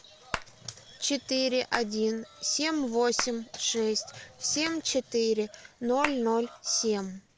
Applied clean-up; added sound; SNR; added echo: none; Hands; 14 dB; none.